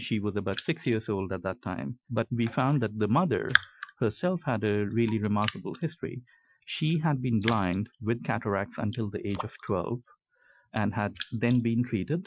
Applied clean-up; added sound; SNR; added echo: classical method Wiener filter.